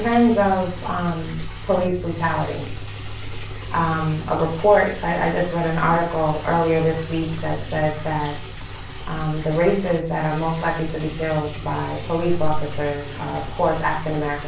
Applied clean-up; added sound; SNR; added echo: none; Liquid; 16 dB; reverberation time 0.3 s.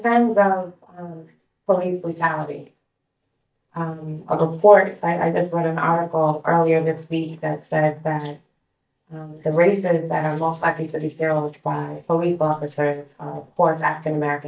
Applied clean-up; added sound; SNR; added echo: neural mask model DeepFilterNet 3.